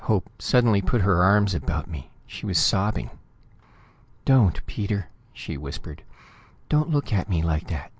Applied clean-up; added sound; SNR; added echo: none; none; none; none.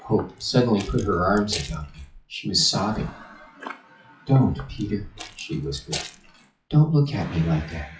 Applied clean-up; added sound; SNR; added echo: classical method WPE with log-MMSE.